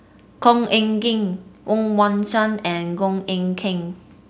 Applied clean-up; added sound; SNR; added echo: none; none; none; none.